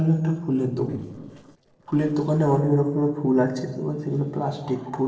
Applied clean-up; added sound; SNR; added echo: neural separator model SepFormer DNS4.